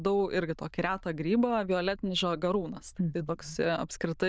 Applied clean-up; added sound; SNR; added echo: neural diffusion model UNIVERSE++.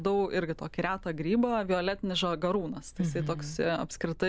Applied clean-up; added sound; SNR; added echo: none; Thunderstorm; 19 dB; none.